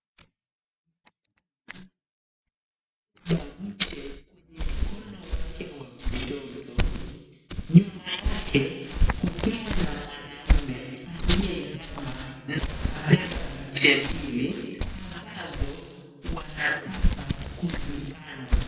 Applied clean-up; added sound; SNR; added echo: neural mask model DeepFilterNet 3.